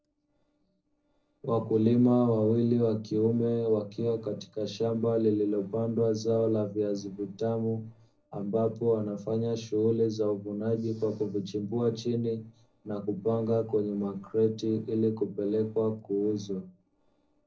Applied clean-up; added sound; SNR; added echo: neural separator model SepFormer DNS4.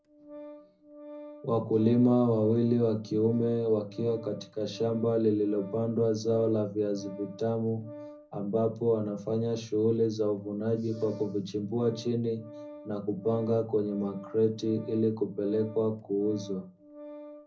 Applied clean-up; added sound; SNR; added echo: none; Organ; 18 dB; reverberation time 0.4 s.